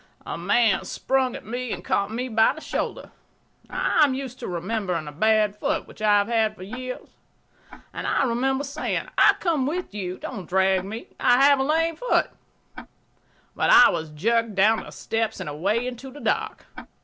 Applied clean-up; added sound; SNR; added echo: none; Tick-tock; 20 dB; none.